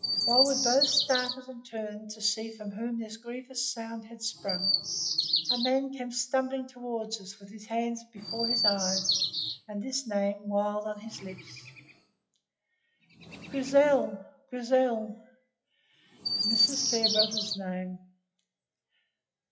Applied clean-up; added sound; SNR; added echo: classical method WPE with log-MMSE.